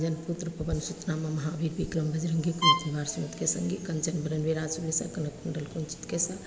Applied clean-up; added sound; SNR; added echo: none; Bowed string instrument; -2 dB; none.